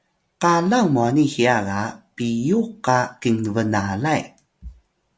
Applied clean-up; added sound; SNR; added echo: none; none; none; none.